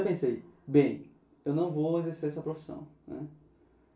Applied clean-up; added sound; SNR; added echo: none; none; none; reverberation time 0.3 s.